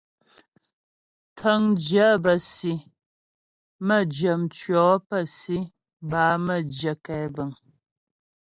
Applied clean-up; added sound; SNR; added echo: neural separator model SepFormer DNS4.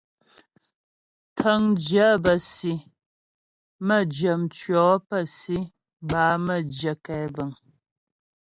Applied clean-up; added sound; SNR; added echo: none; Thump, thud; 11 dB; none.